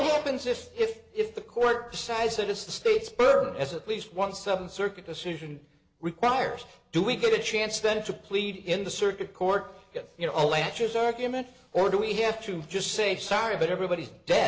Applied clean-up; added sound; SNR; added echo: none; none; none; none.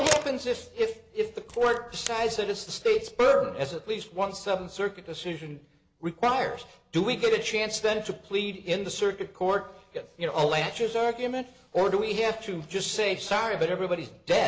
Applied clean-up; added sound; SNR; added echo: none; Camera; 10 dB; none.